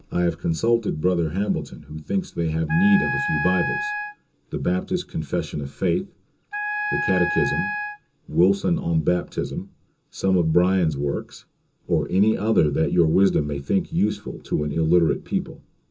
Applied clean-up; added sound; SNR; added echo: none; Wind instrument, woodwind instrument; 5 dB; reverberation time 0.2 s.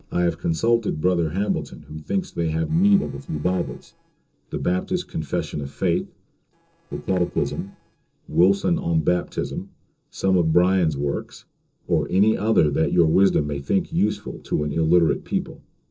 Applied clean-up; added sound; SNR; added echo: neural separator model SepFormer DNS4.